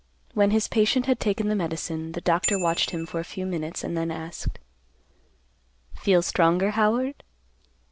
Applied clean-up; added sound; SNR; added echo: none; Bicycle bell; 12 dB; none.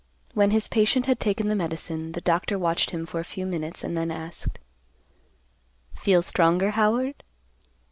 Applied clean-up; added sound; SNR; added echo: none; none; none; none.